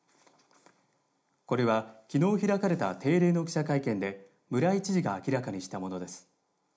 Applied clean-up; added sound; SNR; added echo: none; none; none; reverberation time 0.4 s.